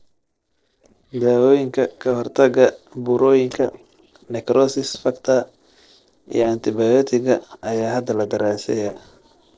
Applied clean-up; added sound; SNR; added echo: neural separator model SepFormer DNS4.